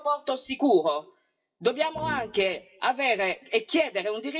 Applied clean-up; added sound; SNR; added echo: classical method WPE with log-MMSE.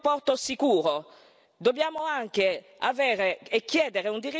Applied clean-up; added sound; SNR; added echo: none; none; none; none.